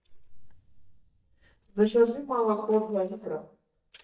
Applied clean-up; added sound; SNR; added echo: neural mask model DeepFilterNet 3.